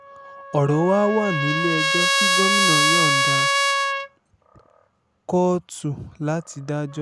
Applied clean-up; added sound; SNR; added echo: none; Trumpet; -2 dB; none.